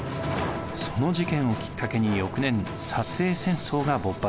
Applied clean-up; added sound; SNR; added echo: none; none; none; none.